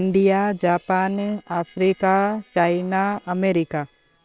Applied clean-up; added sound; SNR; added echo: neural separator model SepFormer WHAM!.